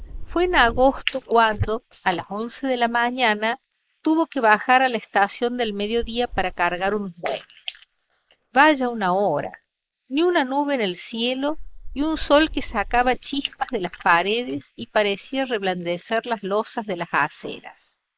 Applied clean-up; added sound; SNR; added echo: neural mask model Resemble Enhance denoiser.